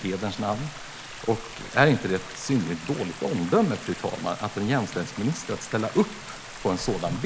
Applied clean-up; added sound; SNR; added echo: none; Stream; 13 dB; none.